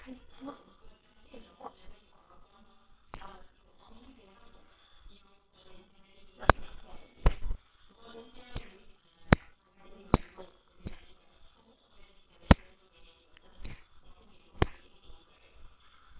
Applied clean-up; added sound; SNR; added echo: neural separator model SepFormer WHAMR!.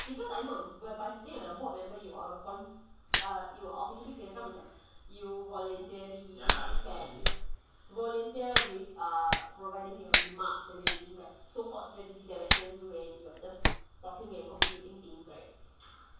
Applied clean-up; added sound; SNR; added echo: none; Hands; -4 dB; reverberation time 0.7 s.